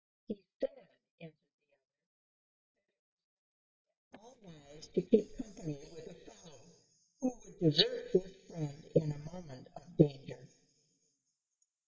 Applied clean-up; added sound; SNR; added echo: neural mask model DeepFilterNet 3.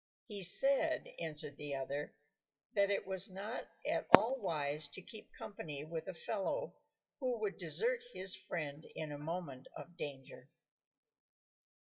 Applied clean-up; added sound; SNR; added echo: classical method WPE with log-MMSE.